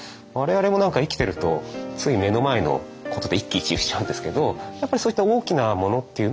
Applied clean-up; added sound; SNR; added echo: none; Thump, thud; 18 dB; none.